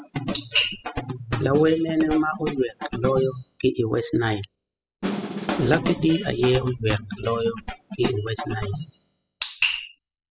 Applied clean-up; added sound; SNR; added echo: classical method spectral subtraction.